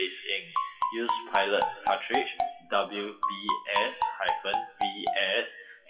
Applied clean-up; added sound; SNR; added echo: classical method WPE with log-MMSE.